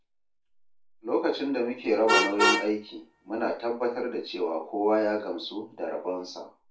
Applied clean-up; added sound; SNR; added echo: none; Vehicle horn, car horn, honking; 4 dB; reverberation time 0.3 s.